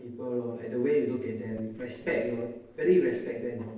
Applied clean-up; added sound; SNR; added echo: neural separator model SepFormer DNS4.